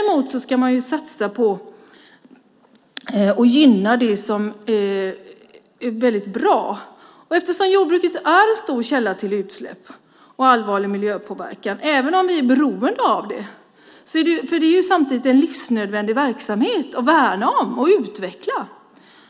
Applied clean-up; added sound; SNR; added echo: none; none; none; none.